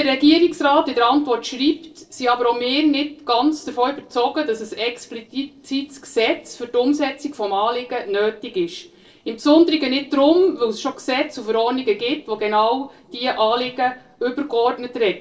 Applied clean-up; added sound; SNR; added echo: neural separator model SepFormer DNS4.